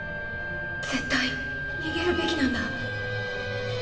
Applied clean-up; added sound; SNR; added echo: none; Wind instrument, woodwind instrument; 4 dB; reverberation time 1.0 s.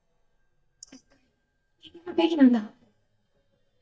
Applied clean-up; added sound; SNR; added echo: neural mask model DeepFilterNet 3.